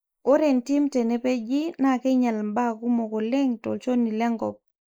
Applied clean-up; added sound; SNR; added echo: neural mask model Resemble Enhance denoiser.